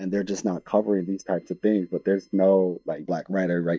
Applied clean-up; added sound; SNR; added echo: neural mask model DeepFilterNet 3.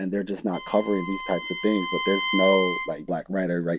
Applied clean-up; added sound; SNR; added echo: none; Bowed string instrument; 5 dB; none.